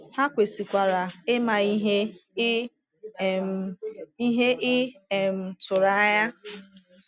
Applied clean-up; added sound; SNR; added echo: none; none; none; none.